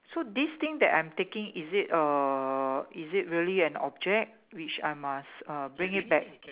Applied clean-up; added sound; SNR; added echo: none; none; none; none.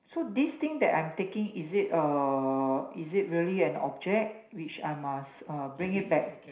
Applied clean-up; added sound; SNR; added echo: none; none; none; reverberation time 0.5 s.